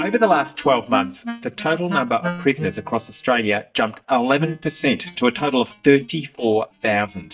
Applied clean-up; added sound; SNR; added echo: neural mask model DeepFilterNet 3.